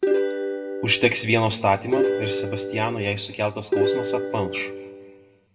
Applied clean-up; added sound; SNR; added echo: none; Plucked string instrument; 0 dB; reverberation time 0.9 s.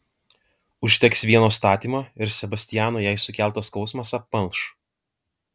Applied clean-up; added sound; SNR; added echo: none; none; none; none.